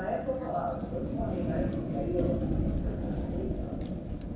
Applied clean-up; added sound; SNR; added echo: none; Fire; -4 dB; reverberation time 0.7 s.